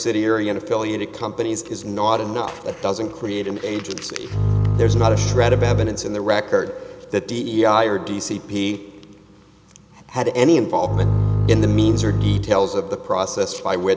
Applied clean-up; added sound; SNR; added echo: none; Bowed string instrument; -2 dB; none.